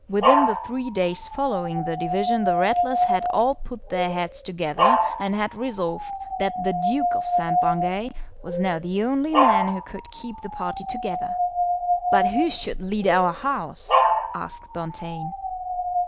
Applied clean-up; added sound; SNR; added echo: none; Dog; -1 dB; none.